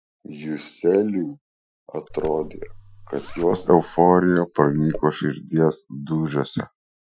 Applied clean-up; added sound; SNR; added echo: classical method Wiener filter.